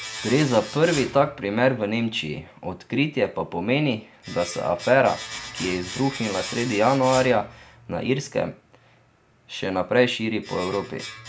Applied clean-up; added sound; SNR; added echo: none; Domestic sounds, home sounds; 15 dB; none.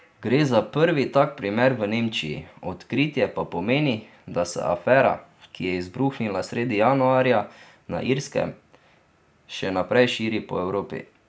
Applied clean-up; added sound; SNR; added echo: none; none; none; none.